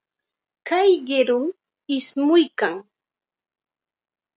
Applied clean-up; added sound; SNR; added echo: none; none; none; none.